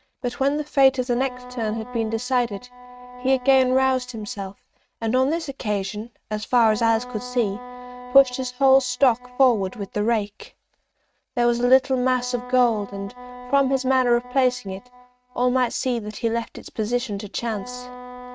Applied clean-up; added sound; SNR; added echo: neural mask model RNNoise.